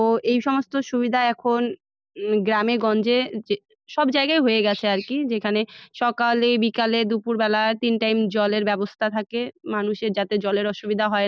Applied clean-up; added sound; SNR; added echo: none; none; none; none.